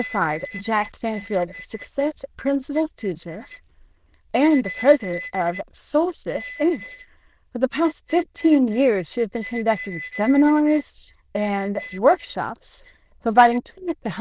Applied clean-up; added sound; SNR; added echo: neural diffusion model UNIVERSE++.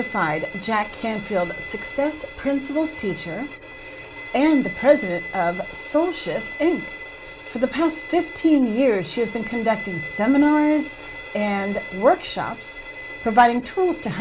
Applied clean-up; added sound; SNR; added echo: none; Bowed string instrument; 13 dB; none.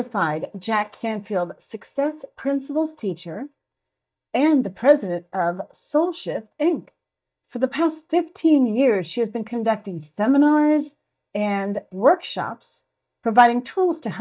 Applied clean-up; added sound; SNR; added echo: neural mask model DeepFilterNet 3.